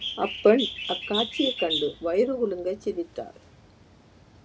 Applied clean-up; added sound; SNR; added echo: none; Bird; 8 dB; none.